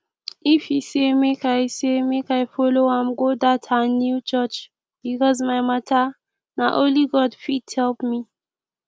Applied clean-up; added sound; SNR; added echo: none; none; none; none.